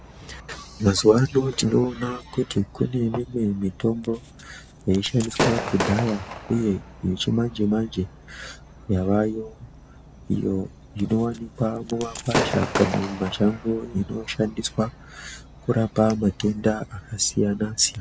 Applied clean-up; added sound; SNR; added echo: none; Gunshot, gunfire / Fireworks; 10 dB; none.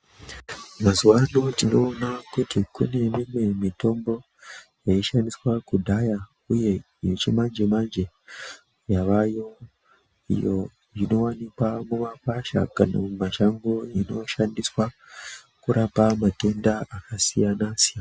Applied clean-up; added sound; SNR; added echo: none; none; none; none.